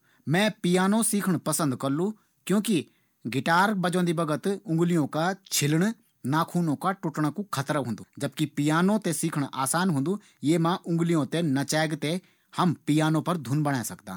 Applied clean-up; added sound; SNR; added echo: none; none; none; none.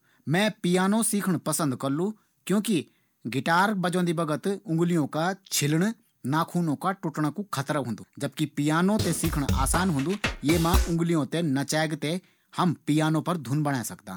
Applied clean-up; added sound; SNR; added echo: none; Drum kit; 2 dB; none.